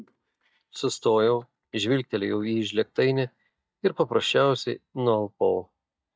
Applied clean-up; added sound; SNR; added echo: neural mask model DeepFilterNet 3.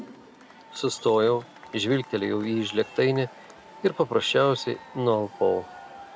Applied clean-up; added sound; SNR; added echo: none; Crowd / Cheering; 19 dB; none.